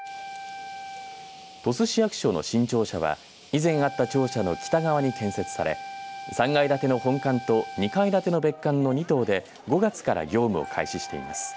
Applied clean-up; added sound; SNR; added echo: none; Wind instrument, woodwind instrument; 15 dB; none.